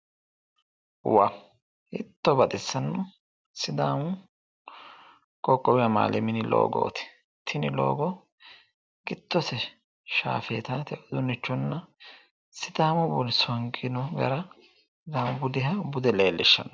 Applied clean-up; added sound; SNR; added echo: none; none; none; none.